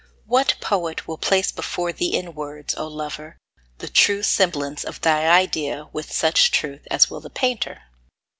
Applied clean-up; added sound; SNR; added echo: none; none; none; none.